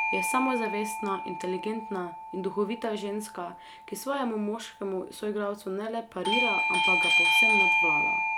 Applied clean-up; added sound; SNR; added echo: none; Bell / Doorbell; -4 dB; none.